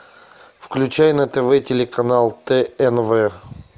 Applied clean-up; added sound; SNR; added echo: none; none; none; none.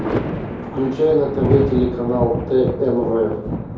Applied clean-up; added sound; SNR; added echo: none; Thunder; 4 dB; reverberation time 2.3 s.